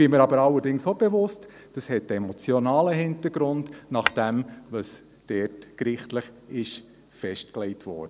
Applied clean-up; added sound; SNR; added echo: none; Shatter; 6 dB; none.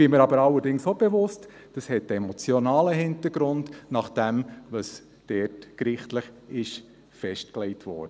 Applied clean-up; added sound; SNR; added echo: none; none; none; none.